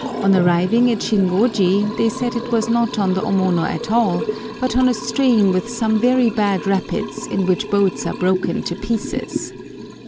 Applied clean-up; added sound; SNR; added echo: none; Liquid; 9 dB; none.